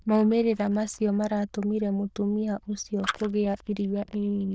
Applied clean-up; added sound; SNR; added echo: neural diffusion model UNIVERSE++.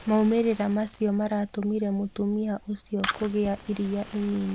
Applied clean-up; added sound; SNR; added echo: none; Fire; 14 dB; none.